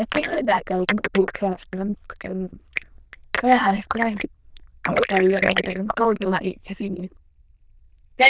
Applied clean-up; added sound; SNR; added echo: neural diffusion model UNIVERSE++.